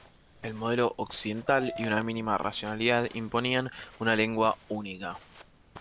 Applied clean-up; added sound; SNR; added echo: none; Dog + Walk, footsteps; 18 dB; none.